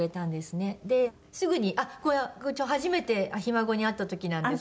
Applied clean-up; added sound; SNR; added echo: none; none; none; none.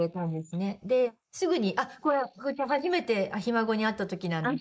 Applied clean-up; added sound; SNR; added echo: neural mask model Resemble Enhance denoiser.